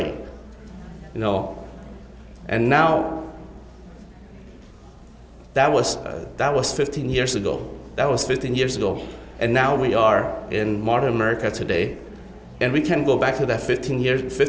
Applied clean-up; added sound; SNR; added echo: none; none; none; none.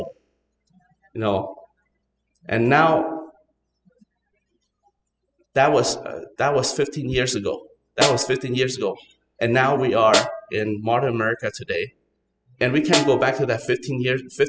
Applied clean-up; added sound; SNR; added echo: classical method spectral subtraction.